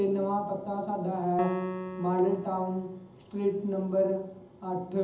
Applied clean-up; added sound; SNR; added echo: none; Piano; 9 dB; reverberation time 0.8 s.